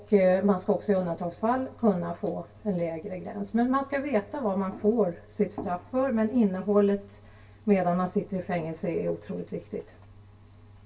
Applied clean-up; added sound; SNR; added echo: none; none; none; reverberation time 0.2 s.